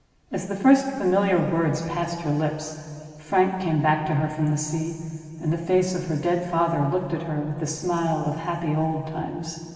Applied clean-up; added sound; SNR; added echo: none; none; none; reverberation time 2.6 s.